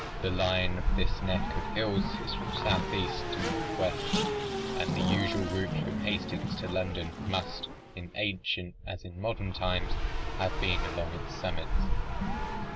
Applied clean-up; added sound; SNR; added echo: none; Race car, auto racing; -2 dB; none.